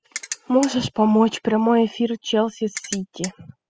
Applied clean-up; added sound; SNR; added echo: classical method spectral subtraction.